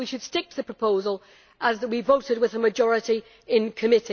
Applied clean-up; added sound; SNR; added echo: none; none; none; none.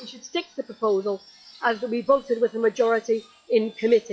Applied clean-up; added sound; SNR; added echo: classical method log-MMSE.